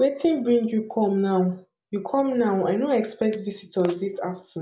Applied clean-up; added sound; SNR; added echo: none; none; none; none.